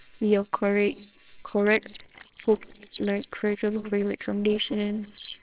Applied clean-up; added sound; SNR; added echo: neural separator model SepFormer WHAMR!.